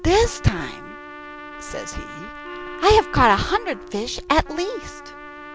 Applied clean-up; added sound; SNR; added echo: none; Wind instrument, woodwind instrument + Trumpet; 14 dB; none.